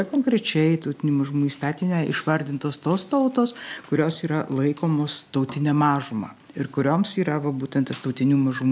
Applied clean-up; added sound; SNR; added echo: none; none; none; none.